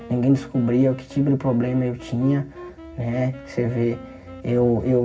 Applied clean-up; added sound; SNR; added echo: none; Wind instrument, woodwind instrument; 19 dB; reverberation time 0.4 s.